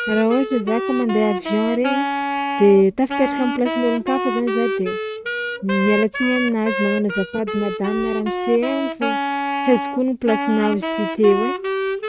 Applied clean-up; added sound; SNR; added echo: neural mask model RNNoise.